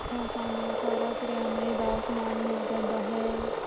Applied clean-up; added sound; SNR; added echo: none; Frog + Domestic sounds, home sounds; -1 dB; none.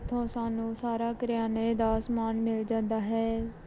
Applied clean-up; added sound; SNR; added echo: none; none; none; none.